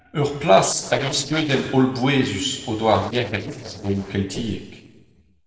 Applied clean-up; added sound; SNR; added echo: neural separator model SepFormer DNS4.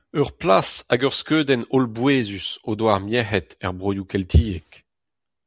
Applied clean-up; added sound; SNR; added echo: none; none; none; none.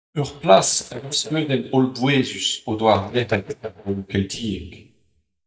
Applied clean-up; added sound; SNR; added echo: neural mask model DeepFilterNet 3.